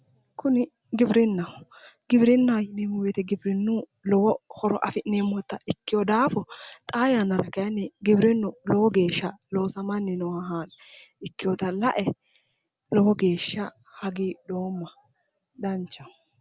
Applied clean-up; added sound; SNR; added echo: none; none; none; none.